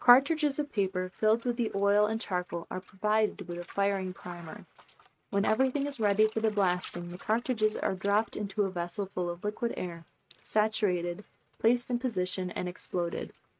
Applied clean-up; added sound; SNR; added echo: neural mask model RNNoise.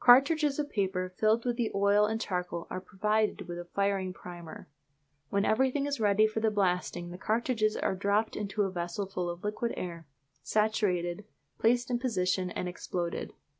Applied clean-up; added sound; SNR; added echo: none; none; none; none.